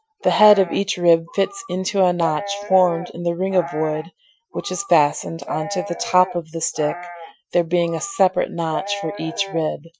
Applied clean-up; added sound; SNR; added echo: classical method Wiener filter.